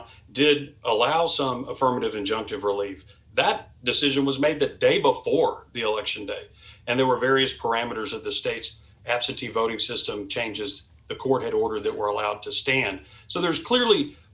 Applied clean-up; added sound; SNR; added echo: none; none; none; none.